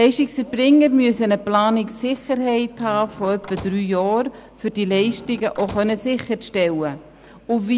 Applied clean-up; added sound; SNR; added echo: none; Squeak / Slam / Wood; 19 dB; none.